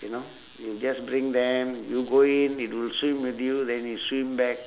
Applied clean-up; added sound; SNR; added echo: none; none; none; none.